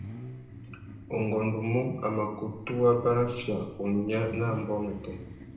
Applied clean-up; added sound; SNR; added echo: none; Idling / Accelerating, revving, vroom / Car; 14 dB; reverberation time 0.8 s.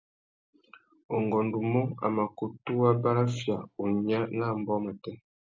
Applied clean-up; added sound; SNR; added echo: none; none; none; none.